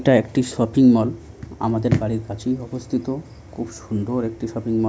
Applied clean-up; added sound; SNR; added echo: none; none; none; none.